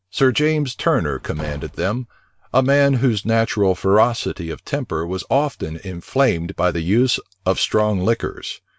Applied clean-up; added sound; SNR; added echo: none; Slam / Wood; 20 dB; none.